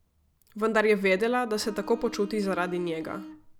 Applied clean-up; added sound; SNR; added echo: none; Bowed string instrument; 15 dB; none.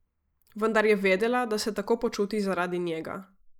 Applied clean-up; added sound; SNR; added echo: neural mask model Resemble Enhance denoiser.